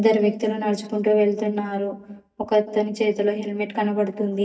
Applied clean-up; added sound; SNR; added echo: neural mask model DeepFilterNet 3.